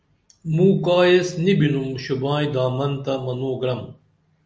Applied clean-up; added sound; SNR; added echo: none; none; none; none.